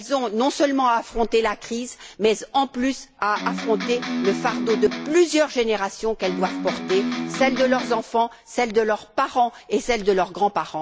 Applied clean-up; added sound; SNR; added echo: none; Electric guitar; 5 dB; none.